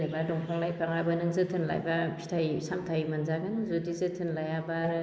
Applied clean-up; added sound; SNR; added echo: neural mask model Resemble Enhance denoiser.